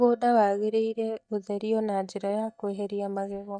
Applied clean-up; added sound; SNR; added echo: neural mask model DeepFilterNet 3.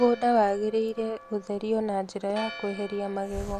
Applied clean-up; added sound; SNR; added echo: none; Church bell + Hiss; 15 dB; none.